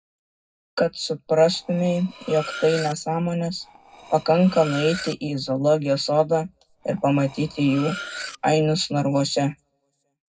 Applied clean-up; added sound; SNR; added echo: none; Cutlery, silverware; 15 dB; reverberation time 0.3 s.